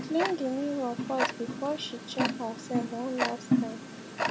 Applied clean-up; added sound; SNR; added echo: none; Tick-tock; -1 dB; none.